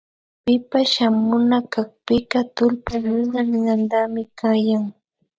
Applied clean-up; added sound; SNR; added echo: neural mask model DeepFilterNet 3.